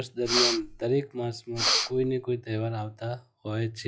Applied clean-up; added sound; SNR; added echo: classical method log-MMSE.